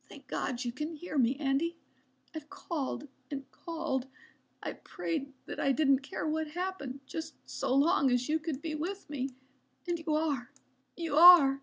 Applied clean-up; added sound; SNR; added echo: none; none; none; none.